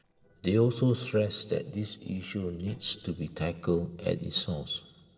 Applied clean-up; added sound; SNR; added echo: neural separator model SepFormer DNS4.